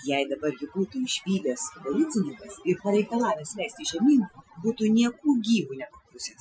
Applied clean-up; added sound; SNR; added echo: classical method Wiener filter.